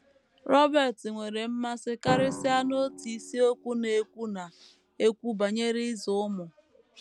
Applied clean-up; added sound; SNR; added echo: none; Drum; 13 dB; none.